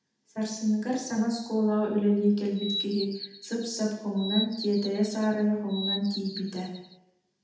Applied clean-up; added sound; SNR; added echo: none; Bird vocalization, bird call, bird song; 9 dB; reverberation time 0.8 s.